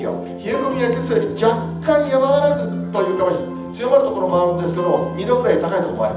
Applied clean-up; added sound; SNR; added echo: none; Acoustic guitar; 15 dB; reverberation time 0.8 s.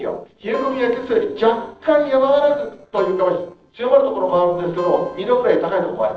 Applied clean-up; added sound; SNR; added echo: neural separator model SepFormer DNS4.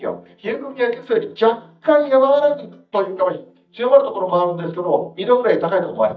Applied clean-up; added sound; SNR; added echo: neural mask model DeepFilterNet 3.